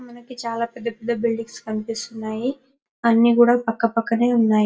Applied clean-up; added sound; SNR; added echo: none; none; none; reverberation time 0.1 s.